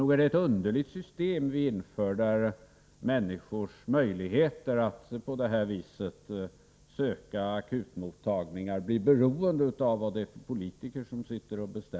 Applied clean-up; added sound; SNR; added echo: none; none; none; none.